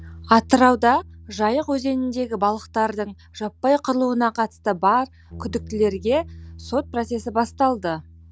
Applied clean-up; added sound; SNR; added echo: none; Bass guitar; 20 dB; none.